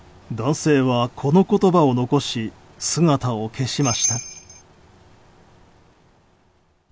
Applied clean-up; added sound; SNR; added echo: none; Bell; 4 dB; none.